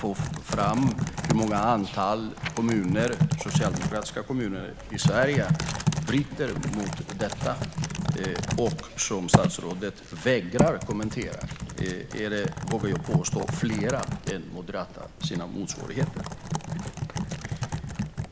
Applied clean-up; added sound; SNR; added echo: none; Typing; 0 dB; none.